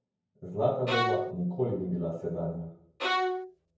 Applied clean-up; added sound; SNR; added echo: none; Bowed string instrument; -2 dB; reverberation time 0.9 s.